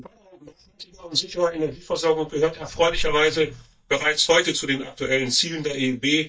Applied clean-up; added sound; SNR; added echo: neural mask model DeepFilterNet 3.